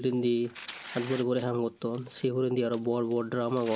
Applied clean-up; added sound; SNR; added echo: none; Tearing; 19 dB; none.